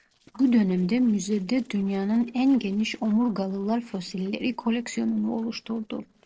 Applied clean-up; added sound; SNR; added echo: neural separator model SepFormer DNS4.